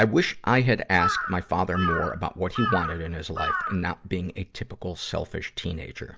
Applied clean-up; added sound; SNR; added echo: none; Bird vocalization, bird call, bird song / Crow; 4 dB; none.